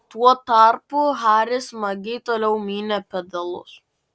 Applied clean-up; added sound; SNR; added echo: none; none; none; none.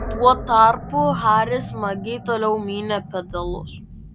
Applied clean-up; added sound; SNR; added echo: none; Animal; 10 dB; none.